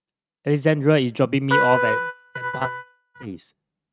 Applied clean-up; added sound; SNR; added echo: neural mask model RNNoise.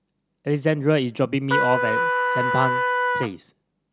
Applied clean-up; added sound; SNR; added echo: none; Trumpet; -3 dB; none.